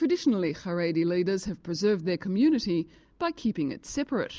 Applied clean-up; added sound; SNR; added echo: none; none; none; none.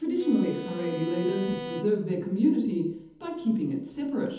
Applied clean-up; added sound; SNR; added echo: none; Bowed string instrument; 11 dB; reverberation time 1.3 s.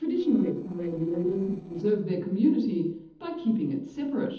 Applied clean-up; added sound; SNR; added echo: neural separator model SepFormer DNS4.